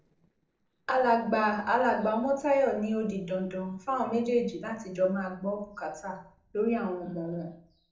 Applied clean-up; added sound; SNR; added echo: neural separator model SepFormer DNS4.